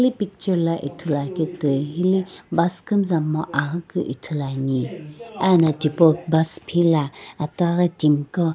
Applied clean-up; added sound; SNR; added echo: none; none; none; none.